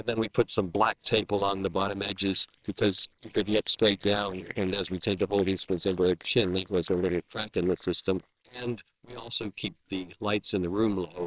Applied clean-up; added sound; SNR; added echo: neural separator model SepFormer WHAMR!.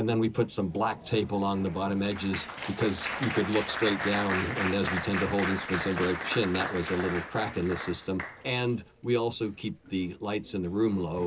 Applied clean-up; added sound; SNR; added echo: none; Applause; 8 dB; reverberation time 0.2 s.